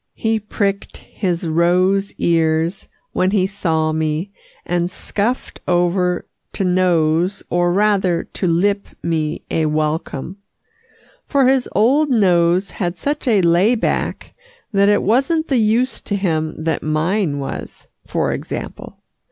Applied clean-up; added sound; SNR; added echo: none; none; none; none.